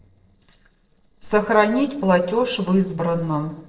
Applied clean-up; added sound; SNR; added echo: neural separator model SepFormer DNS4.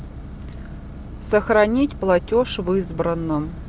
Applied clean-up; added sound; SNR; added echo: none; none; none; none.